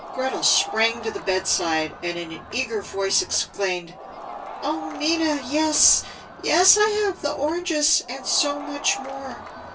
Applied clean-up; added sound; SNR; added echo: none; Crowd; 13 dB; reverberation time 0.1 s.